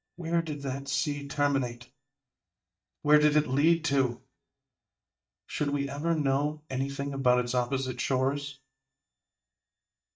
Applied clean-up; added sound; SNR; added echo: neural mask model DeepFilterNet 3.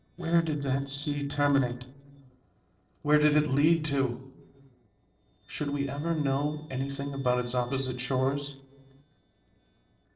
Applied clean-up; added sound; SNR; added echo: neural separator model SepFormer DNS4.